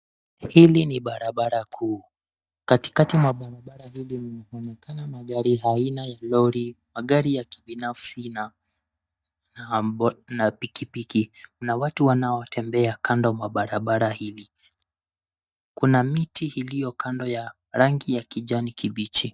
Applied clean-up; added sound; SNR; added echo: neural mask model DeepFilterNet 3.